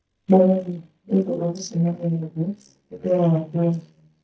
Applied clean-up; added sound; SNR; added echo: neural mask model DeepFilterNet 3.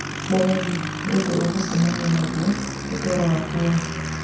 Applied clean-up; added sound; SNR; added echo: none; Aircraft; 5 dB; reverberation time 0.6 s.